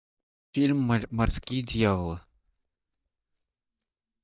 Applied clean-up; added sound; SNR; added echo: neural mask model DeepFilterNet 3.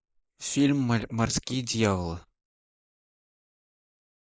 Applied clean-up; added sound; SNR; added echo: neural mask model Resemble Enhance denoiser.